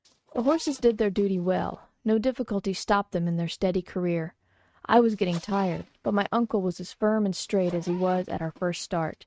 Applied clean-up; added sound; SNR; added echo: neural mask model RNNoise.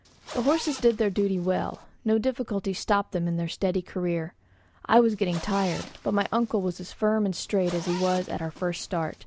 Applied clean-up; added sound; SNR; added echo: none; Zipper (clothing); 16 dB; none.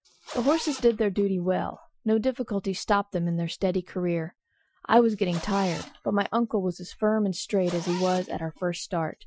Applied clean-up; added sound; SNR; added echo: classical method Wiener filter.